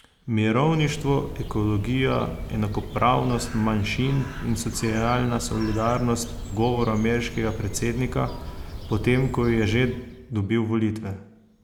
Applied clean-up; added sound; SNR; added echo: none; Bird; 11 dB; none.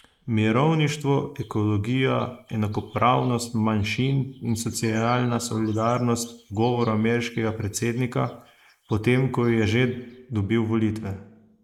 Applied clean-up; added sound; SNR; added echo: neural mask model Resemble Enhance denoiser.